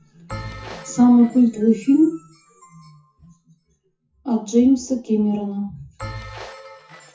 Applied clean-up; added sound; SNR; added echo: classical method WPE with log-MMSE.